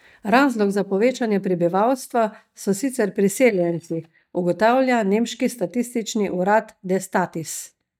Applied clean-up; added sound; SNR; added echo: neural mask model DeepFilterNet 3.